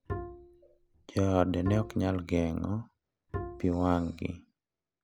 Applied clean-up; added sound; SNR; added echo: none; Bowed string instrument; 10 dB; none.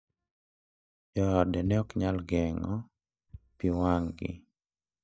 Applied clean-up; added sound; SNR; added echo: neural mask model DeepFilterNet 3.